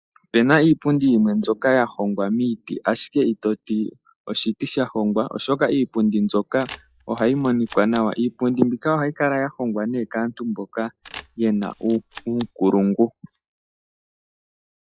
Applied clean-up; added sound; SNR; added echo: classical method log-MMSE.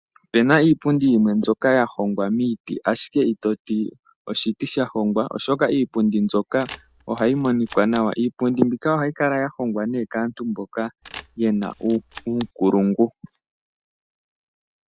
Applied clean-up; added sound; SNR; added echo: none; Camera; 20 dB; none.